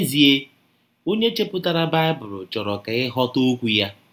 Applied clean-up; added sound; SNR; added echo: none; none; none; none.